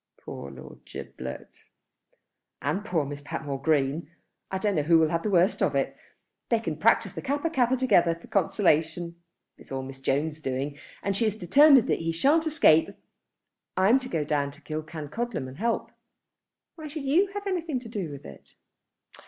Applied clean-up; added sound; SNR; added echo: none; none; none; none.